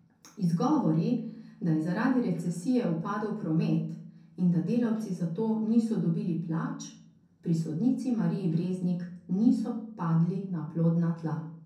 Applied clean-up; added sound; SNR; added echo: none; none; none; reverberation time 0.5 s.